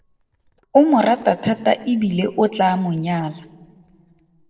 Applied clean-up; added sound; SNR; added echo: neural separator model SepFormer DNS4.